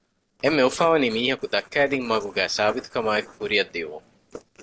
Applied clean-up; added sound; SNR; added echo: neural separator model SepFormer DNS4.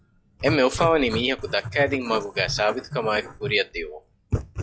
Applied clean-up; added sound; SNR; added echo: classical method log-MMSE.